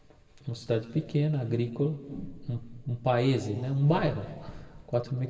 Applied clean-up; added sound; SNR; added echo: none; none; none; reverberation time 2.7 s.